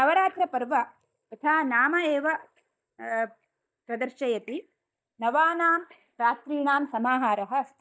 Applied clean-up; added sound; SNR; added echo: neural mask model DeepFilterNet 3.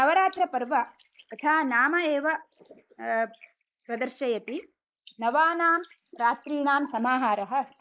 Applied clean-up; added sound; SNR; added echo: neural mask model Resemble Enhance denoiser.